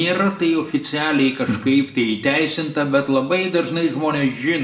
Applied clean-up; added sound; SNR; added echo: none; none; none; reverberation time 0.6 s.